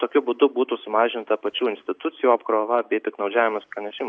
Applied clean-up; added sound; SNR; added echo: none; none; none; none.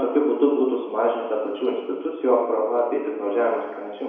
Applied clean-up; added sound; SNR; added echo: none; none; none; reverberation time 1.0 s.